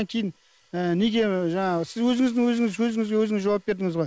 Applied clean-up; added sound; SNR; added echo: neural mask model Resemble Enhance denoiser.